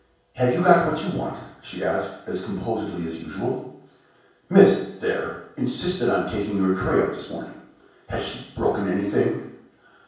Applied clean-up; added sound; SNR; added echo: none; none; none; reverberation time 0.7 s.